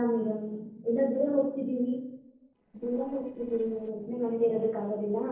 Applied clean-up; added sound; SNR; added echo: neural separator model SepFormer DNS4.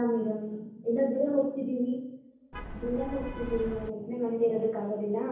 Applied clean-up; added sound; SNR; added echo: none; Vehicle horn, car horn, honking; 9 dB; reverberation time 0.9 s.